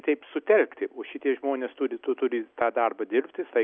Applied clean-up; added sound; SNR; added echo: none; none; none; none.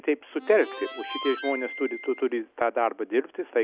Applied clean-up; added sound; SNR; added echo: none; Harmonica; 10 dB; none.